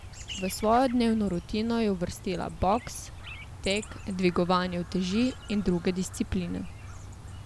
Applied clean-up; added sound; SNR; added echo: none; Chirp, tweet; 13 dB; none.